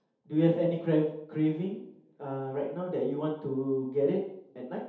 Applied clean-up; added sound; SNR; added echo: none; none; none; reverberation time 0.8 s.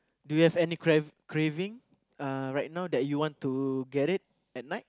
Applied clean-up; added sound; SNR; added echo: none; none; none; none.